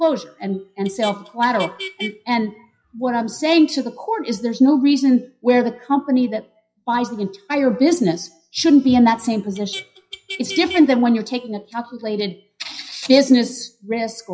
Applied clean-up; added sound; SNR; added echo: classical method WPE with log-MMSE.